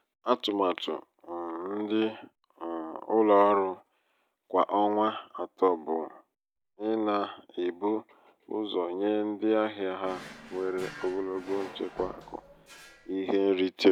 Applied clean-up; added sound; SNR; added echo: none; Drawer open or close; 17 dB; none.